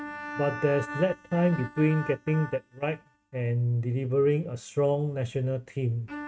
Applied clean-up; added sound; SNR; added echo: neural mask model RNNoise.